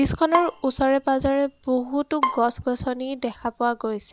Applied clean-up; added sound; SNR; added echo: none; Bowed string instrument; 9 dB; none.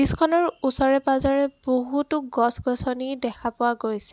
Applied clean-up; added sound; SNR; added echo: none; none; none; none.